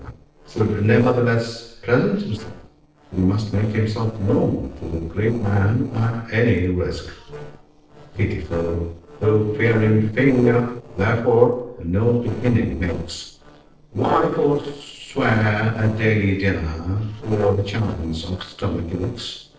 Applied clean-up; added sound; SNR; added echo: neural separator model SepFormer DNS4.